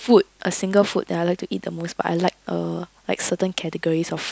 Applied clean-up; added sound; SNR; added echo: none; none; none; none.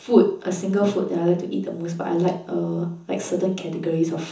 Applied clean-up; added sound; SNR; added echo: none; none; none; reverberation time 0.7 s.